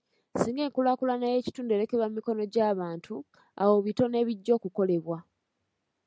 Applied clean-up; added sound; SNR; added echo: none; none; none; none.